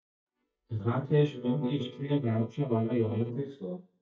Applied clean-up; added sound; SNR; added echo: neural mask model DeepFilterNet 3.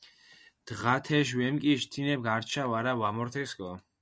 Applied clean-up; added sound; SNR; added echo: none; none; none; none.